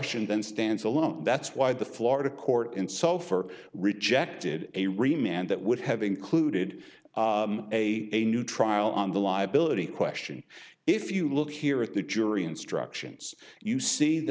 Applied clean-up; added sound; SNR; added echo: none; none; none; none.